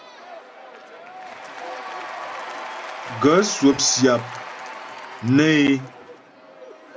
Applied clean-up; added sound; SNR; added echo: none; Applause / Crowd / Cheering; 12 dB; none.